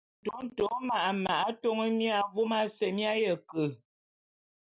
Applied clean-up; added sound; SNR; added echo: none; none; none; none.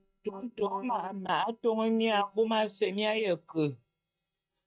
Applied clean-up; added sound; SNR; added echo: neural mask model DeepFilterNet 3.